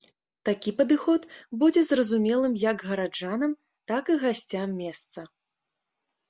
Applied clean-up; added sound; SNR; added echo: none; none; none; none.